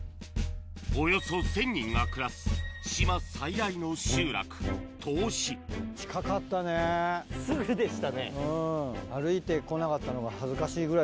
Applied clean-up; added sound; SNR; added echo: none; none; none; none.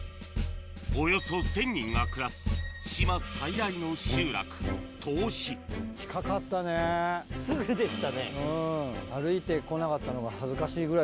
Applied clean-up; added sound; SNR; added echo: none; Gong; 18 dB; none.